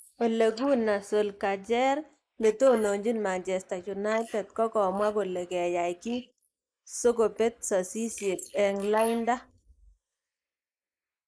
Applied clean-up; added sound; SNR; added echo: neural mask model Resemble Enhance denoiser.